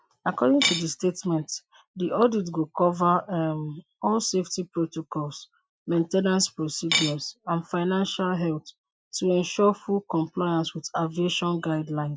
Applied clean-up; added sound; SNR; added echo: classical method Wiener filter.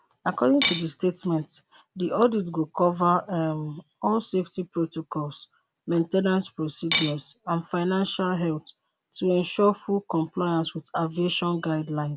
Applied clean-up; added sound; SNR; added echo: none; Cutlery, silverware / Dishes, pots, and pans; 1 dB; none.